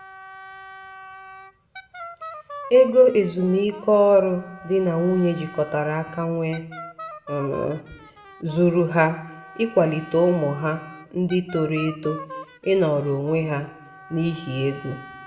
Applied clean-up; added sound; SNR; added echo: none; Wind instrument, woodwind instrument; 18 dB; reverberation time 0.7 s.